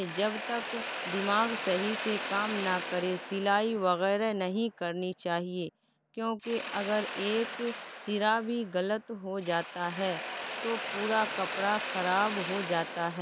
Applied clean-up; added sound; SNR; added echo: none; Mechanisms; 6 dB; none.